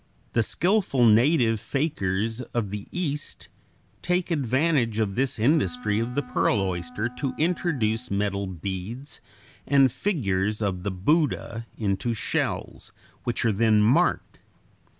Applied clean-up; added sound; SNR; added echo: none; Wind instrument, woodwind instrument; 20 dB; none.